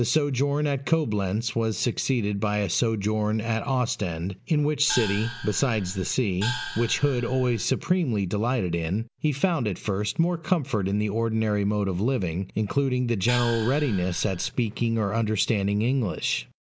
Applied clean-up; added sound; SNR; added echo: none; Gong; 10 dB; none.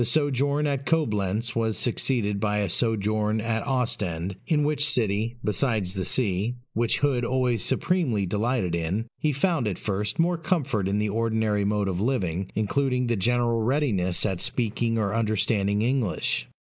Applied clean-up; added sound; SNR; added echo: neural mask model Resemble Enhance denoiser.